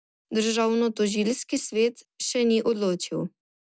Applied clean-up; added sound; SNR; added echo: none; none; none; none.